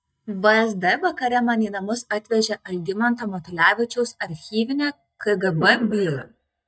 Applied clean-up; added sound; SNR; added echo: neural mask model DeepFilterNet 3.